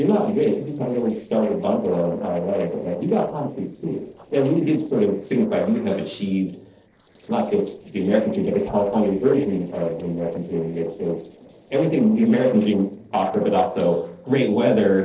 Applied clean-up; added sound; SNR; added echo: neural separator model SepFormer DNS4.